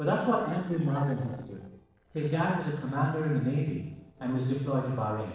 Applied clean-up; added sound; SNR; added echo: neural separator model SepFormer DNS4.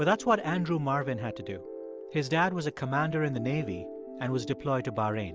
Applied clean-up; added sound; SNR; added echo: none; none; none; none.